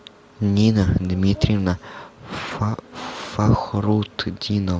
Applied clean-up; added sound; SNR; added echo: none; none; none; none.